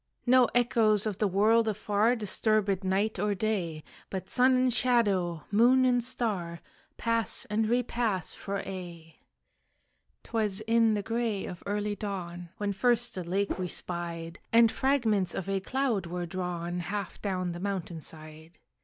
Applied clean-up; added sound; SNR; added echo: none; Whoosh, swoosh, swish; 8 dB; none.